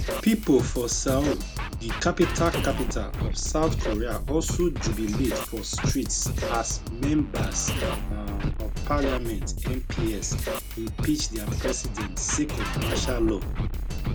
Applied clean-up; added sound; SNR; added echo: none; Drum kit + Scratching (performance technique); 0 dB; none.